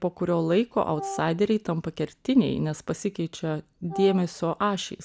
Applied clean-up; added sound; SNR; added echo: none; Wind instrument, woodwind instrument; 11 dB; none.